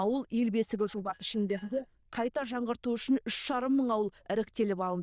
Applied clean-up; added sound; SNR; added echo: neural diffusion model UNIVERSE++.